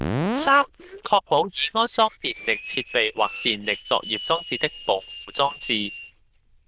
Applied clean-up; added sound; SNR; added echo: neural diffusion model UNIVERSE++.